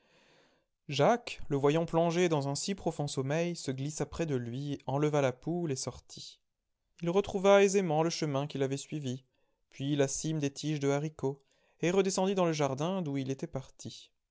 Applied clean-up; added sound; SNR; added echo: none; none; none; none.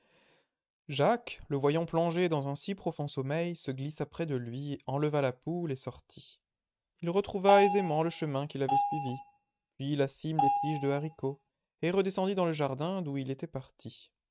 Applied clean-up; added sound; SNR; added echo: neural mask model RNNoise.